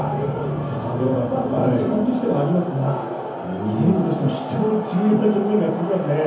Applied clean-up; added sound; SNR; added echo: none; none; none; reverberation time 0.7 s.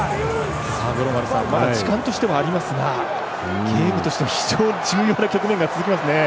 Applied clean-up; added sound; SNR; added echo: none; none; none; none.